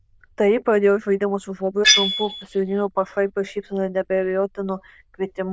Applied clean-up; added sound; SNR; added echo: neural diffusion model UNIVERSE++.